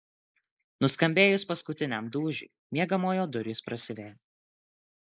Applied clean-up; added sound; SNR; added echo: neural mask model Resemble Enhance denoiser.